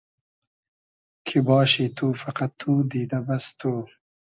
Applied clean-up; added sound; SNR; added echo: none; none; none; none.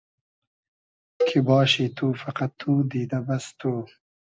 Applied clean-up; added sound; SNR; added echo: none; Cowbell; 7 dB; none.